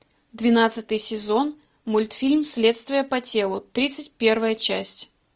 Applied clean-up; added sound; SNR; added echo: none; none; none; none.